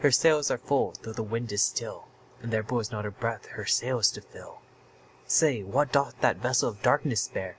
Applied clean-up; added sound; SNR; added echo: none; none; none; none.